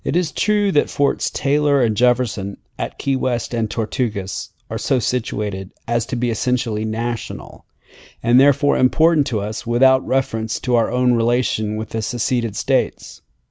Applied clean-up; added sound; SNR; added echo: none; none; none; none.